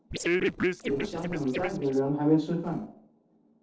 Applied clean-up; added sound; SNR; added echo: neural separator model SepFormer DNS4.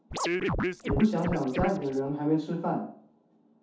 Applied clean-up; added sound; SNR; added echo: none; Scratching (performance technique); 1 dB; reverberation time 0.5 s.